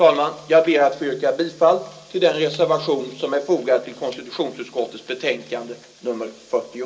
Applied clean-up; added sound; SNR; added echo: none; none; none; reverberation time 0.2 s.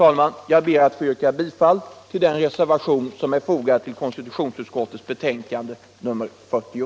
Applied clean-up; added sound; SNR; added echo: none; none; none; none.